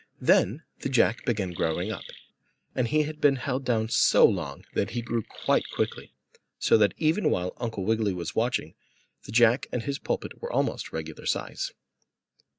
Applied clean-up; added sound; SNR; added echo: neural mask model RNNoise.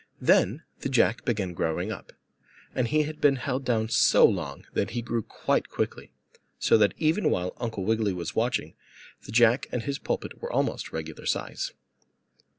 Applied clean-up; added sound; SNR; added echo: none; none; none; none.